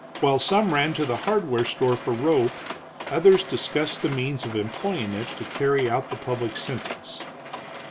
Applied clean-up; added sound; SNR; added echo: none; Mechanisms; 12 dB; none.